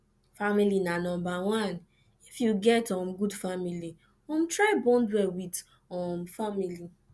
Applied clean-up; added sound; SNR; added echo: none; none; none; none.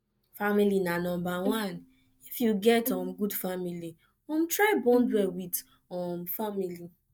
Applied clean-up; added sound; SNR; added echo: neural mask model DeepFilterNet 3.